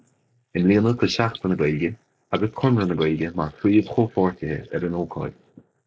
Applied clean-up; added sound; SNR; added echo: neural mask model Resemble Enhance denoiser.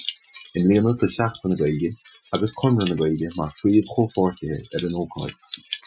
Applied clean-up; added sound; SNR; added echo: classical method Wiener filter.